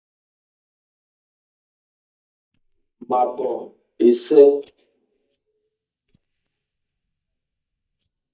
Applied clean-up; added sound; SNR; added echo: neural mask model DeepFilterNet 3.